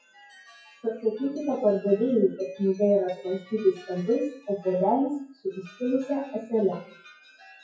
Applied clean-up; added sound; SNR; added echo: classical method WPE with log-MMSE.